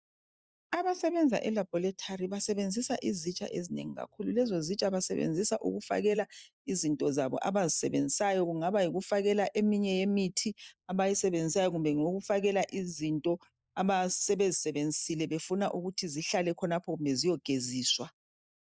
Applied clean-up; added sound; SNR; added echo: neural mask model Resemble Enhance denoiser.